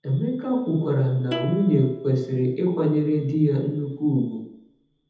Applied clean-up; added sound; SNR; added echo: none; Plucked string instrument; 16 dB; reverberation time 1.0 s.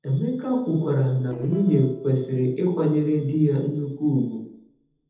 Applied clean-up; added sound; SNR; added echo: neural separator model SepFormer DNS4.